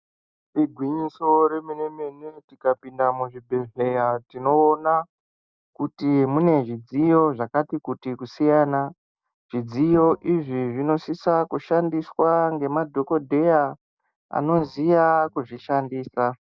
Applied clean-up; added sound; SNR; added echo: neural mask model DeepFilterNet 3.